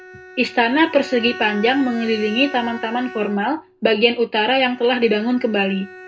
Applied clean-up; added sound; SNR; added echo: none; Bowed string instrument; 17 dB; reverberation time 0.2 s.